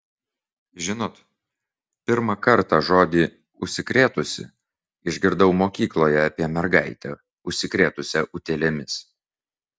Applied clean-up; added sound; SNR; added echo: none; none; none; none.